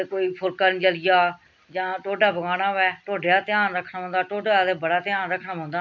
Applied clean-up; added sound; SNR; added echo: none; none; none; none.